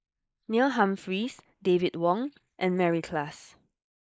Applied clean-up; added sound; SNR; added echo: neural mask model Resemble Enhance denoiser.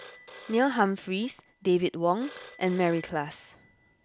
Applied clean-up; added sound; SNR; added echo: none; Telephone; 16 dB; none.